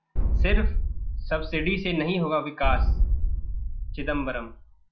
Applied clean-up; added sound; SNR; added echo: none; Boom; -5 dB; none.